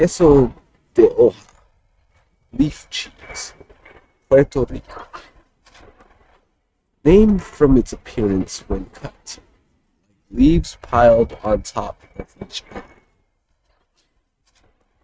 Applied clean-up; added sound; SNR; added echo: neural mask model RNNoise.